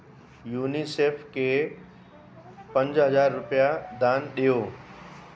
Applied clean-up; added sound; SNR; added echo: none; Brass instrument; 20 dB; none.